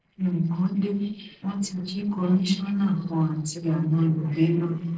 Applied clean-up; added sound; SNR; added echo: neural separator model SepFormer DNS4.